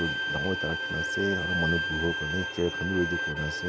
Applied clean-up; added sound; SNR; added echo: none; Bowed string instrument; 0 dB; none.